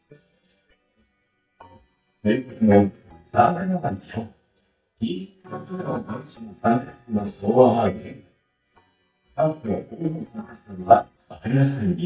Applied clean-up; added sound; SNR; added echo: neural mask model DeepFilterNet 3.